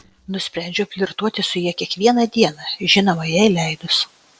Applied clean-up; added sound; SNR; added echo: neural separator model SepFormer DNS4.